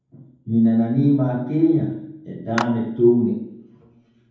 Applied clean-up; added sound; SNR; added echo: none; Clapping; 13 dB; reverberation time 0.9 s.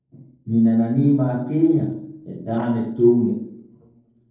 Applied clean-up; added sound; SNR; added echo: neural separator model SepFormer DNS4.